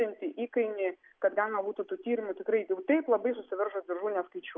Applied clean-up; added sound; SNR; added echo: none; none; none; none.